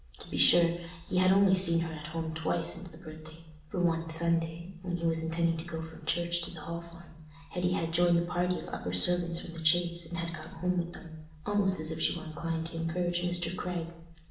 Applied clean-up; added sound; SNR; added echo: none; none; none; reverberation time 0.6 s.